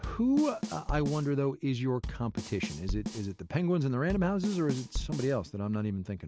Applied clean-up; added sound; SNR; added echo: none; Bass drum / Snare drum / Drum kit; 8 dB; none.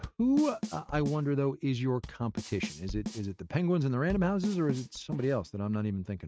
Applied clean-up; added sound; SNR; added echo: neural mask model RNNoise.